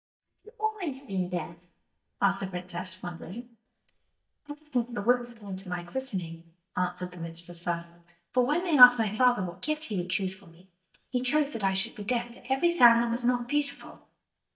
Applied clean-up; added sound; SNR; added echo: neural mask model DeepFilterNet 3.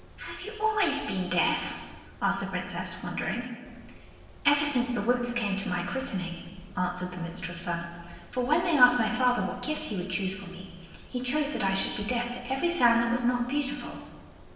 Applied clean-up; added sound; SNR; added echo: none; Mechanisms; 19 dB; reverberation time 1.2 s.